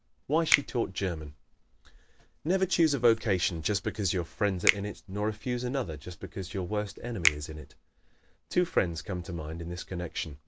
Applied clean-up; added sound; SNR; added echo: none; Finger snapping; 6 dB; none.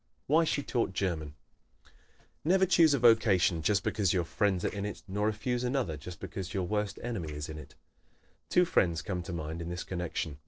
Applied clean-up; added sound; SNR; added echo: neural separator model SepFormer DNS4.